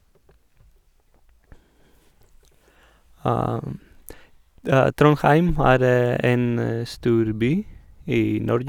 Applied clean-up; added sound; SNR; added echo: none; Wind; 17 dB; none.